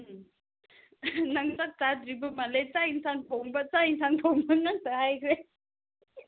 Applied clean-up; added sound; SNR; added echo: none; none; none; none.